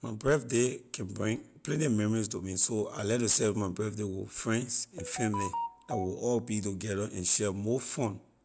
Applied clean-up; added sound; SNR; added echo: none; none; none; none.